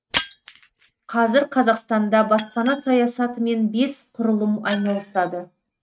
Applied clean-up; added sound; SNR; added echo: neural mask model RNNoise.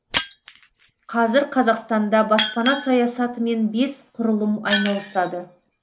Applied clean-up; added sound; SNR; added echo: none; Shatter; 10 dB; none.